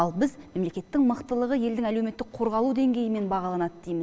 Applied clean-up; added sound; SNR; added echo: none; none; none; none.